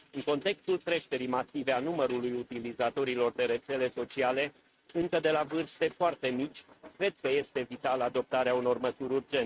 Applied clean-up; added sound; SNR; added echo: neural mask model RNNoise.